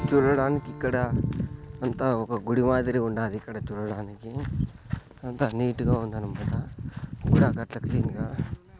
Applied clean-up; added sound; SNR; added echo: none; Strum; 19 dB; none.